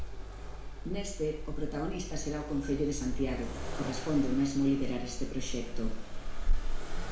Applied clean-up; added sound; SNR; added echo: none; Accelerating, revving, vroom; -2 dB; reverberation time 0.6 s.